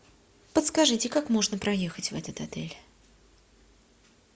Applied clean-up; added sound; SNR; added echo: none; none; none; none.